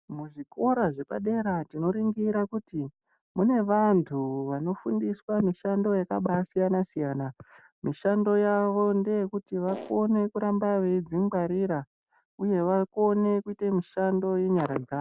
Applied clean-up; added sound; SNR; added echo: none; Fart; 13 dB; none.